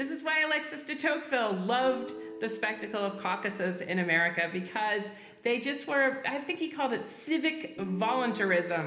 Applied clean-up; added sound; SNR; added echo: none; Guitar; 17 dB; reverberation time 1.1 s.